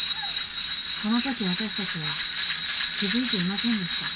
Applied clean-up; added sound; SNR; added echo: none; Tools; -2 dB; reverberation time 1.5 s.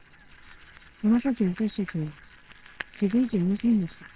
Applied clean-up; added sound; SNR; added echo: neural separator model SepFormer WHAMR!.